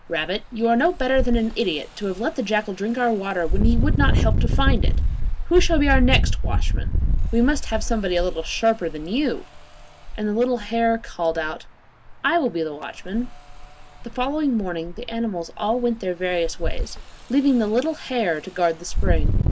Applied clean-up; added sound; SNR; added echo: none; Engine; 0 dB; none.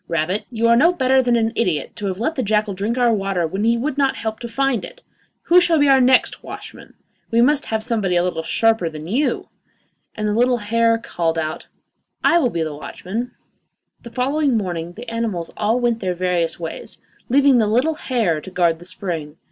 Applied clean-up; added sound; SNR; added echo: none; none; none; none.